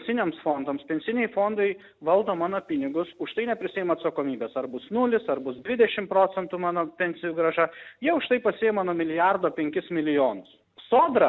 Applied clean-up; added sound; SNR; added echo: none; none; none; none.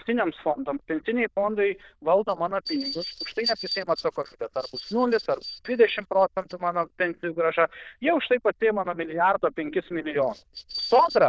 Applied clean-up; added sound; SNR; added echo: neural diffusion model UNIVERSE++.